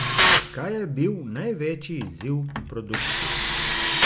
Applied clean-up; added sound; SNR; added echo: none; Tools; -4 dB; none.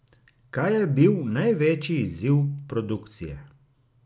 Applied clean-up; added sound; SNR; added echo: none; none; none; none.